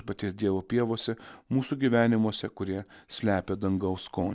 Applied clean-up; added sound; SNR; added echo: none; none; none; none.